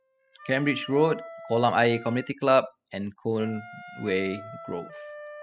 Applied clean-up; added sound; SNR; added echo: classical method spectral subtraction.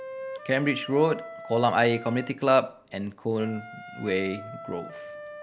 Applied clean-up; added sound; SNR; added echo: none; Wind instrument, woodwind instrument; 14 dB; none.